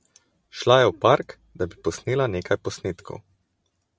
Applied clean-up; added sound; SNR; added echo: none; none; none; none.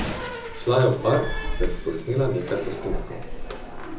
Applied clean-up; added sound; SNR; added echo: none; Slam; 3 dB; reverberation time 0.7 s.